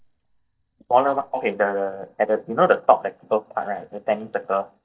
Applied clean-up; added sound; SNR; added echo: neural mask model DeepFilterNet 3.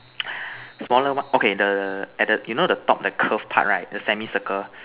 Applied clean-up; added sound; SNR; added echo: none; none; none; none.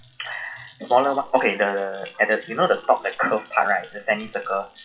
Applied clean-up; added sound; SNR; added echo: classical method WPE with log-MMSE.